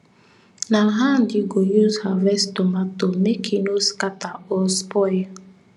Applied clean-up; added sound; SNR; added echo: none; none; none; none.